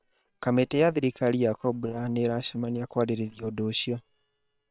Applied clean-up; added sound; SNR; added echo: neural separator model SepFormer WHAM!.